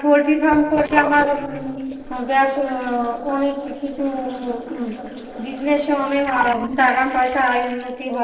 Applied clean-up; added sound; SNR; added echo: neural separator model SepFormer DNS4.